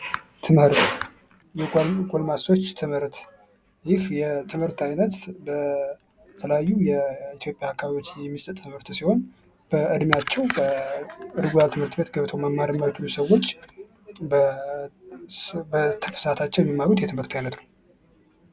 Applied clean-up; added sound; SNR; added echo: none; none; none; none.